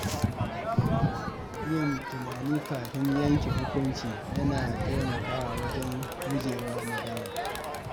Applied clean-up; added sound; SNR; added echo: none; Crowd + Thunder; -1 dB; none.